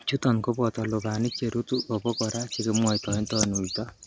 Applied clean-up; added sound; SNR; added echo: none; none; none; none.